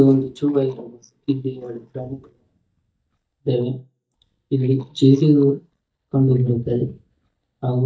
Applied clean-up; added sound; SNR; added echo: neural mask model DeepFilterNet 3.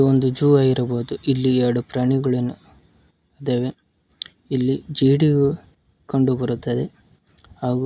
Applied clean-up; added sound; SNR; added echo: none; none; none; none.